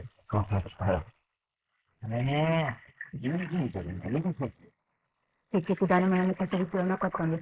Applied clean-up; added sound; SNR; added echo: neural mask model Resemble Enhance denoiser.